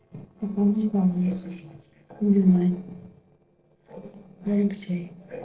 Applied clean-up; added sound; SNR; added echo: neural separator model SepFormer DNS4.